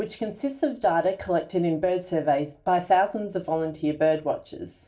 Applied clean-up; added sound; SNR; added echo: none; none; none; reverberation time 0.2 s.